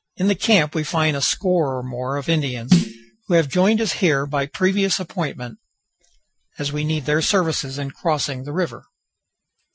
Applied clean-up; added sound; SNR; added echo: classical method Wiener filter.